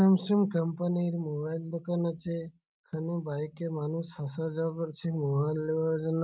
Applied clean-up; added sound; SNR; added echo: none; none; none; none.